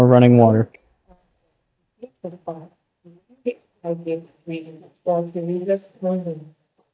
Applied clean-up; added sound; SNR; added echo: neural mask model DeepFilterNet 3.